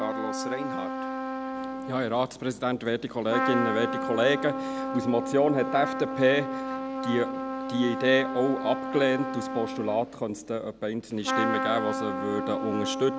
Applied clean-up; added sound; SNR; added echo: none; Trumpet; 4 dB; none.